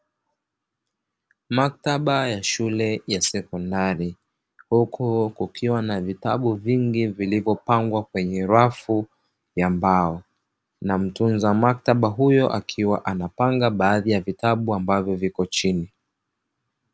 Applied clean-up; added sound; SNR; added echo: none; none; none; none.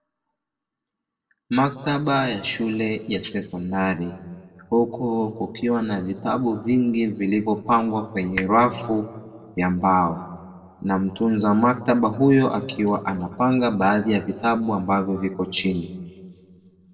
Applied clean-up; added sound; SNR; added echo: neural separator model SepFormer DNS4.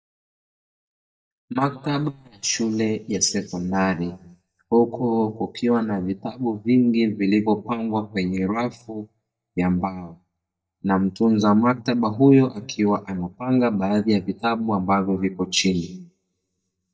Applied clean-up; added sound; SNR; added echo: neural mask model DeepFilterNet 3.